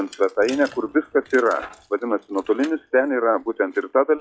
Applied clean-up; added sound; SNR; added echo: classical method log-MMSE.